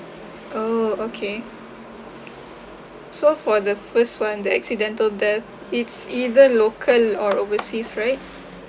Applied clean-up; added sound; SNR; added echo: none; none; none; none.